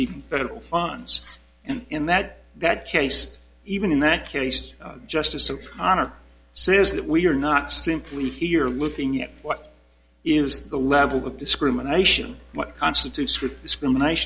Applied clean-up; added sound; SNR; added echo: none; none; none; none.